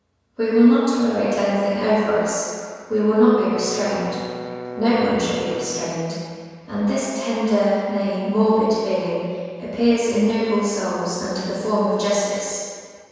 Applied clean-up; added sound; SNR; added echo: none; Bowed string instrument; 13 dB; reverberation time 1.9 s.